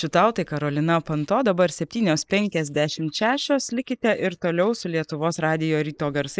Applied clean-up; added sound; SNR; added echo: neural mask model Resemble Enhance denoiser.